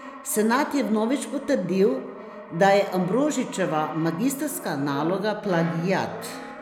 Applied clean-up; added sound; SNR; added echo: none; Brass instrument; 14 dB; none.